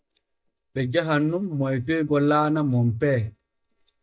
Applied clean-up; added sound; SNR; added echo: neural mask model DeepFilterNet 3.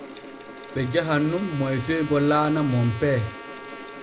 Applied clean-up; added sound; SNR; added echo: none; Trumpet + Mechanical fan; 13 dB; none.